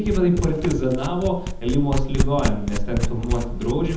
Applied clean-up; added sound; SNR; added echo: none; Domestic sounds, home sounds; 1 dB; reverberation time 0.8 s.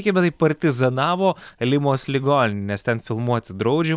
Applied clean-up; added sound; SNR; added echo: none; none; none; none.